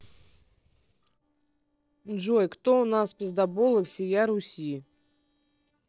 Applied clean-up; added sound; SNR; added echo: neural separator model SepFormer DNS4.